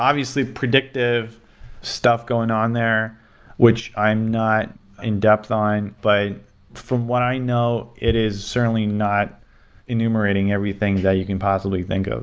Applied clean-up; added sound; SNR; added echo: none; none; none; none.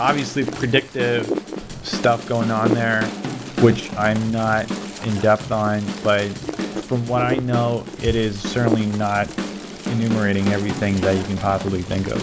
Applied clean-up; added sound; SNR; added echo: none; Wind + Drum / Drum kit; 7 dB; none.